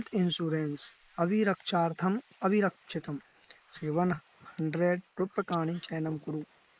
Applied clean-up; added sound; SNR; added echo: neural mask model Resemble Enhance denoiser.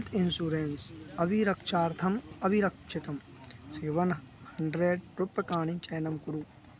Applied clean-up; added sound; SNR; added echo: none; none; none; none.